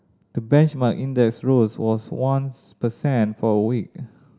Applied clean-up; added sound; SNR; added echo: none; none; none; none.